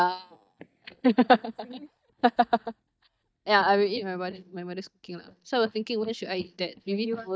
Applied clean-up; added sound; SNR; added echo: neural mask model DeepFilterNet 3.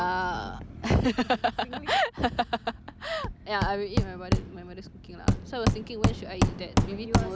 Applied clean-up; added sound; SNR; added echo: none; Hammer; 0 dB; none.